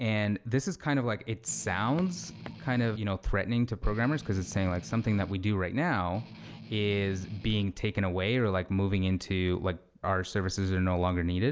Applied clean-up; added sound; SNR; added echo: none; Strum + Walk, footsteps; 16 dB; none.